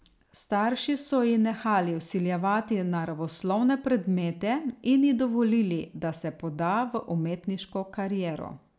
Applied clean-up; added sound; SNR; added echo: none; none; none; none.